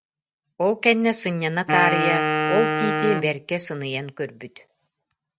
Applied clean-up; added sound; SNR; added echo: none; Wind instrument, woodwind instrument; 0 dB; none.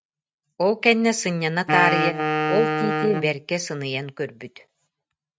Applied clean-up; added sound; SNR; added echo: neural mask model RNNoise.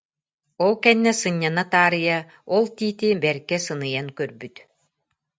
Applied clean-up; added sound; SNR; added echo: none; none; none; none.